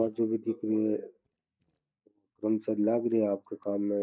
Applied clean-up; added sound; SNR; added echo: neural mask model DeepFilterNet 3.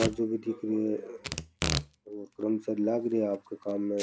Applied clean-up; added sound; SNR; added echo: none; Packing tape, duct tape / Tearing; 7 dB; none.